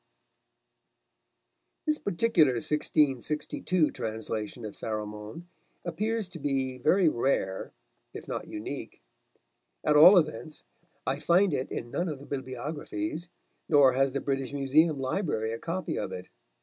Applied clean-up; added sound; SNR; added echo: none; none; none; none.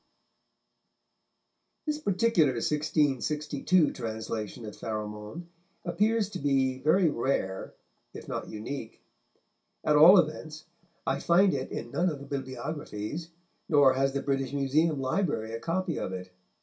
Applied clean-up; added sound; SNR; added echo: none; none; none; reverberation time 0.2 s.